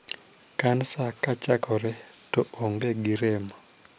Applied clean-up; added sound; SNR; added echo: none; none; none; none.